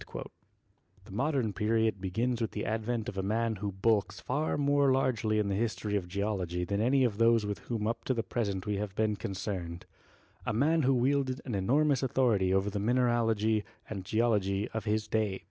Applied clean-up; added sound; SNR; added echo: none; none; none; none.